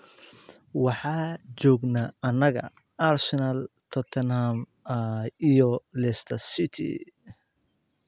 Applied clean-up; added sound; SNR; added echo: none; none; none; none.